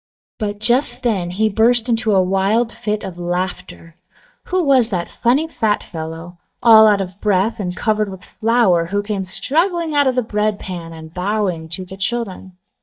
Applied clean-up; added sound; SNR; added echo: neural mask model DeepFilterNet 3.